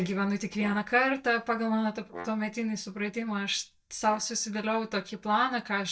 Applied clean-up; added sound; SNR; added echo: neural mask model DeepFilterNet 3.